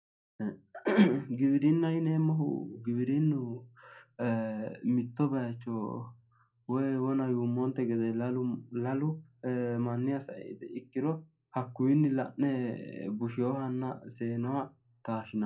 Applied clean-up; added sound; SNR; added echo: none; none; none; reverberation time 0.2 s.